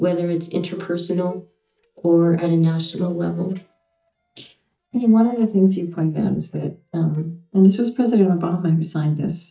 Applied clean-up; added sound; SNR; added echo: neural mask model DeepFilterNet 3.